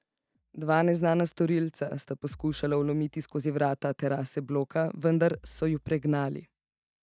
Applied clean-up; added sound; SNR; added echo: neural mask model DeepFilterNet 3.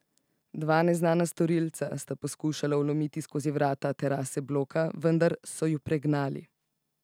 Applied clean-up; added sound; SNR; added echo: none; none; none; none.